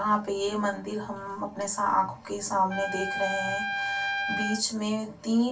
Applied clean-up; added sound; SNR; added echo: none; Trumpet; 4 dB; reverberation time 0.2 s.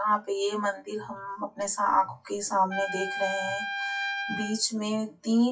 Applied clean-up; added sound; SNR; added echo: classical method WPE with log-MMSE.